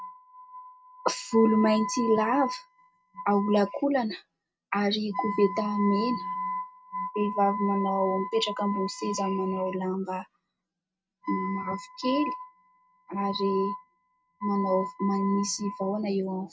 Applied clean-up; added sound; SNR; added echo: neural mask model RNNoise.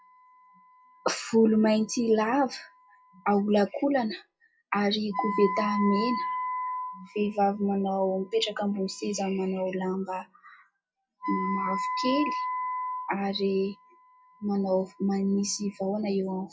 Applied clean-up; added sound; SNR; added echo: classical method log-MMSE.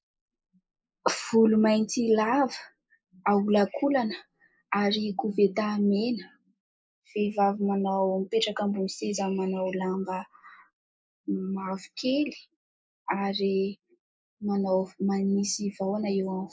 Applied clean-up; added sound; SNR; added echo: neural mask model Resemble Enhance denoiser.